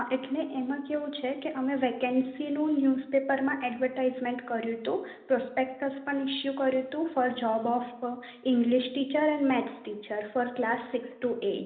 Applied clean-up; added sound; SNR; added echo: none; none; none; reverberation time 0.8 s.